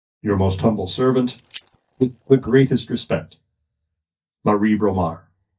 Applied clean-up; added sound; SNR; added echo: neural mask model DeepFilterNet 3.